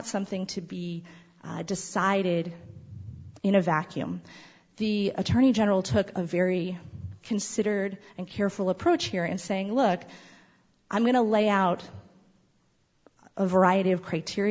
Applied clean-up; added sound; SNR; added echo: none; none; none; none.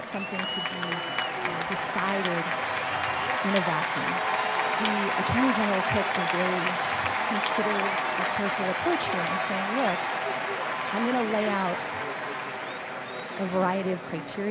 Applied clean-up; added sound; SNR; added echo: none; Applause / Cheering; -3 dB; none.